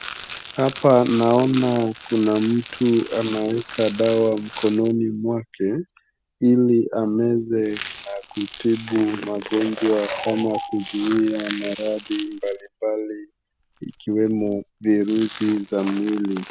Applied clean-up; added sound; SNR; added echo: none; Rattle; 14 dB; none.